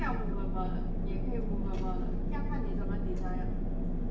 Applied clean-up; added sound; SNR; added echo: none; none; none; reverberation time 0.8 s.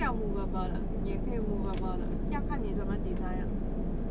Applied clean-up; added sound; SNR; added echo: none; none; none; none.